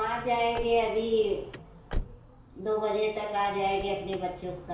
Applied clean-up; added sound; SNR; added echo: none; Car; 11 dB; reverberation time 0.6 s.